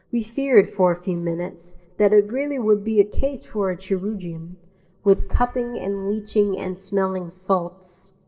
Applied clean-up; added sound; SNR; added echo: neural separator model SepFormer DNS4.